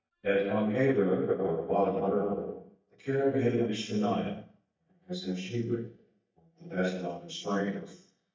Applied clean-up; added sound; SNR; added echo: neural mask model DeepFilterNet 3.